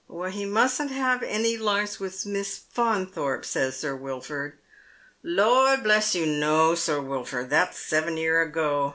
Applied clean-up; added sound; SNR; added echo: none; none; none; none.